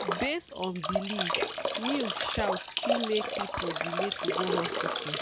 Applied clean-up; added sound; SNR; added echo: none; Drip / Trickle, dribble / Bathtub (filling or washing); -3 dB; none.